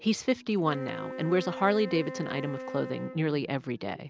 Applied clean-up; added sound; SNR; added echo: none; Wind instrument, woodwind instrument; 11 dB; none.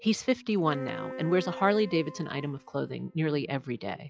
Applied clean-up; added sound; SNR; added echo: classical method log-MMSE.